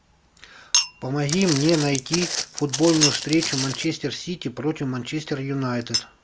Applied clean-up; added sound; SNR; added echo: none; Walk, footsteps + Chink, clink; 5 dB; none.